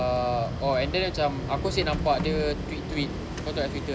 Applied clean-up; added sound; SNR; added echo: none; Printer; 12 dB; none.